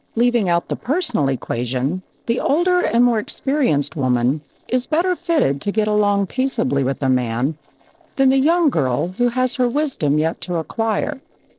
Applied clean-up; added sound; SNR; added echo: neural separator model SepFormer DNS4.